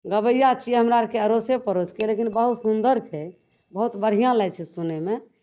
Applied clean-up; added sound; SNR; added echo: neural mask model DeepFilterNet 3.